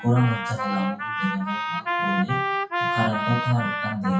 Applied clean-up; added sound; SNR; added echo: classical method WPE with log-MMSE.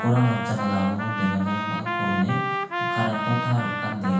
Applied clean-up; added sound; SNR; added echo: none; Trumpet; 4 dB; reverberation time 0.7 s.